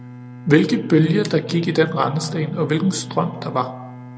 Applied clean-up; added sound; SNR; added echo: none; Bowed string instrument; 15 dB; none.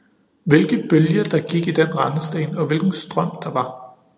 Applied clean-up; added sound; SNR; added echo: none; none; none; none.